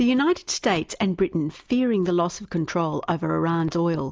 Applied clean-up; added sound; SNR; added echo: none; none; none; none.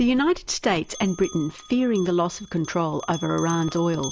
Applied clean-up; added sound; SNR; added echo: none; Bell; 18 dB; none.